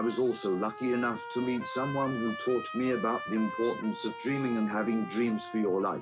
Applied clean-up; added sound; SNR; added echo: none; Trumpet; 11 dB; none.